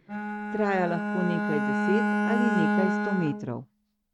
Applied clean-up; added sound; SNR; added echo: neural mask model RNNoise.